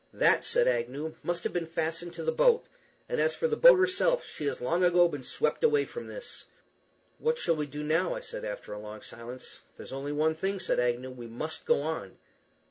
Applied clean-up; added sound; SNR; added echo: none; none; none; none.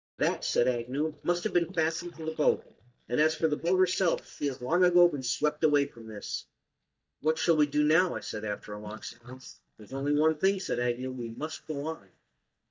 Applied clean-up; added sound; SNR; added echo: neural mask model DeepFilterNet 3.